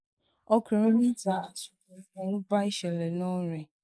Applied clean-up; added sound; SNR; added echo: neural mask model Resemble Enhance denoiser.